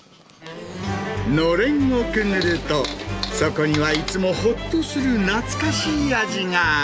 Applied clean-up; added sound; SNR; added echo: none; none; none; none.